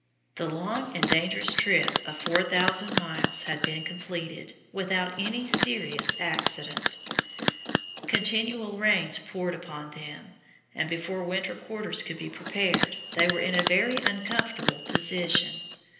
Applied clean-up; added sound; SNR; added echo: none; Bell; 0 dB; reverberation time 0.8 s.